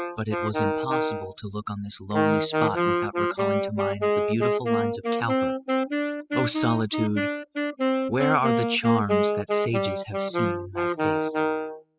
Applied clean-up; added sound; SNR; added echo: classical method spectral subtraction.